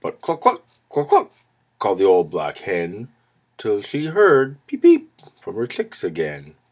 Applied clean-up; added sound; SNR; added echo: none; none; none; none.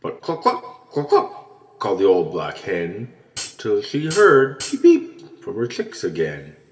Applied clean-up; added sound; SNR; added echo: none; Hi-hat; 13 dB; reverberation time 2.7 s.